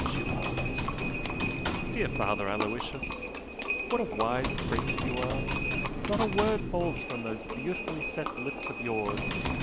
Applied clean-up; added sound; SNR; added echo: none; Typing + Livestock, farm animals, working animals; -2 dB; none.